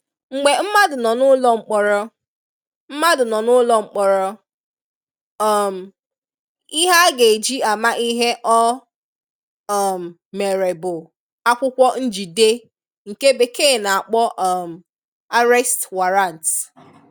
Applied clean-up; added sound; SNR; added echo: none; none; none; none.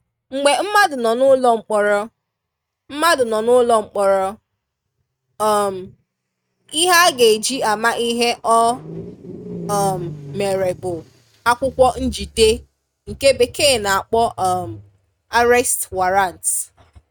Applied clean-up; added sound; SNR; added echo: neural mask model RNNoise.